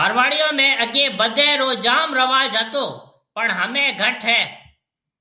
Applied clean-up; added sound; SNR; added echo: none; none; none; none.